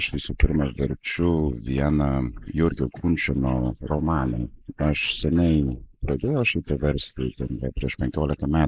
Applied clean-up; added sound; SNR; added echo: neural mask model Resemble Enhance denoiser.